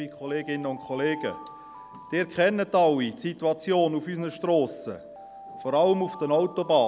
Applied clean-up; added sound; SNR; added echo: none; Alarm; 18 dB; none.